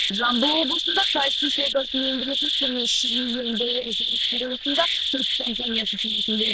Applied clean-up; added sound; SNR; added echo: neural diffusion model UNIVERSE++.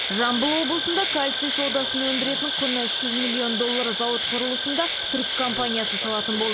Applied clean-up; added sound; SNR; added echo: none; Insect; -1 dB; none.